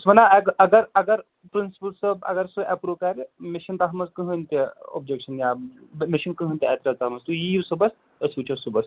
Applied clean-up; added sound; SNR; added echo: none; none; none; none.